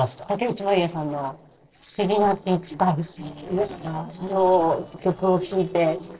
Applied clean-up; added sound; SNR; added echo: neural separator model SepFormer DNS4.